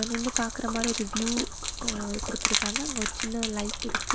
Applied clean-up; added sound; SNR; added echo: none; Gurgling / Liquid; -2 dB; none.